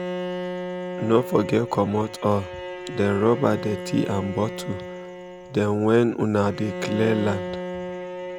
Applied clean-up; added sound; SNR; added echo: none; Bowed string instrument; 8 dB; none.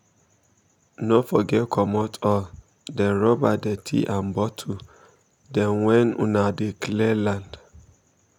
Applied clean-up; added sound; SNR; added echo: none; none; none; none.